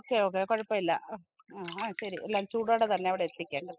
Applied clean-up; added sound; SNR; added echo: classical method spectral subtraction.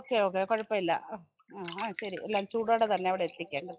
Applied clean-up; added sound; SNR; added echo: classical method log-MMSE.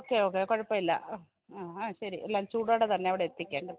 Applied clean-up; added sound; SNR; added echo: none; none; none; none.